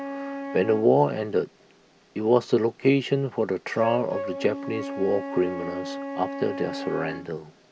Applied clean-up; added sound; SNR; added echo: none; Wind instrument, woodwind instrument; 10 dB; none.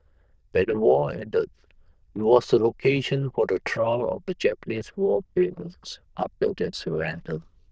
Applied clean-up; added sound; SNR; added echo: neural diffusion model UNIVERSE++.